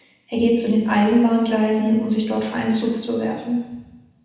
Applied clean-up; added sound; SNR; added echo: none; none; none; reverberation time 1.0 s.